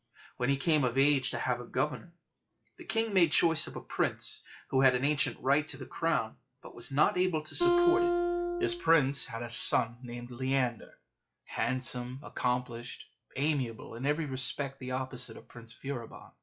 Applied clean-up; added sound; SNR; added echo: classical method log-MMSE.